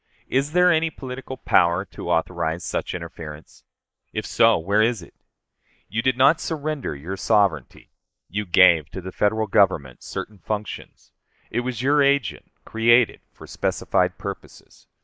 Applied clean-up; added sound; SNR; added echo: neural mask model Resemble Enhance denoiser.